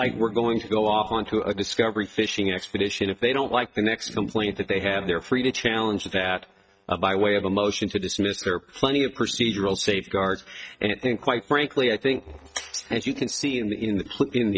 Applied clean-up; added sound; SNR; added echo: neural mask model RNNoise.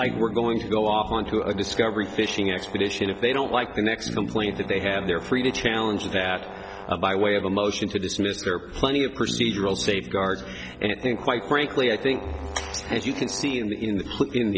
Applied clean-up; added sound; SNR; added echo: none; Bass guitar + Brass instrument; 13 dB; none.